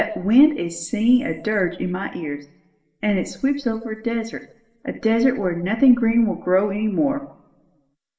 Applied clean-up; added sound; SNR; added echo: none; none; none; reverberation time 0.6 s.